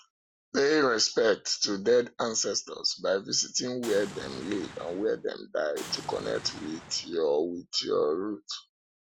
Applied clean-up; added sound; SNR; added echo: none; Boom; 15 dB; none.